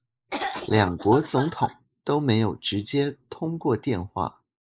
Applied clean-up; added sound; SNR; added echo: neural mask model Resemble Enhance denoiser.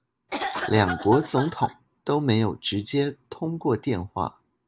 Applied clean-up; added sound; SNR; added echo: none; Cough; 7 dB; none.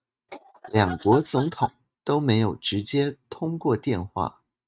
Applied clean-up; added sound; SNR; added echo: neural mask model RNNoise.